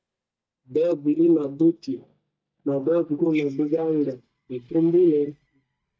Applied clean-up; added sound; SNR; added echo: neural mask model DeepFilterNet 3.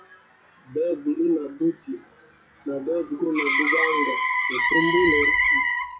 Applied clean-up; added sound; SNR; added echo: classical method WPE with log-MMSE.